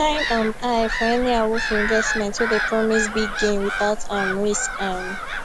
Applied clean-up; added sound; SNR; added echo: none; Gull, seagull / Bird vocalization, bird call, bird song; 3 dB; none.